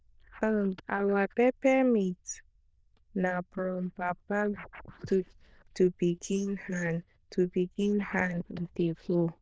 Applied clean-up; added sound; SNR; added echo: neural diffusion model UNIVERSE++.